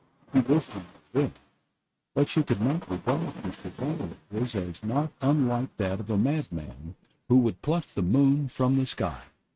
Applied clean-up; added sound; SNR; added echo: neural mask model RNNoise.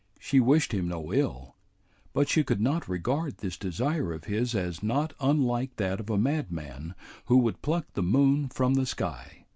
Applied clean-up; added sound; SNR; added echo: none; none; none; none.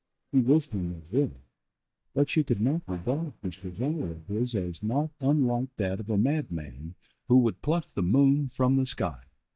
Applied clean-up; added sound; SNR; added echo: neural mask model DeepFilterNet 3.